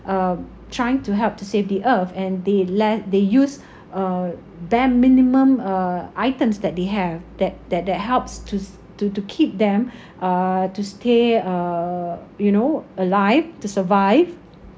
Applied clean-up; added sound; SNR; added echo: none; none; none; none.